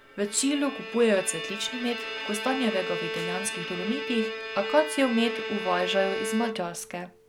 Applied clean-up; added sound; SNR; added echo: none; Bowed string instrument; 6 dB; none.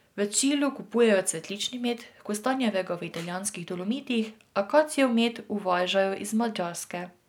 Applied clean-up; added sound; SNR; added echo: none; none; none; none.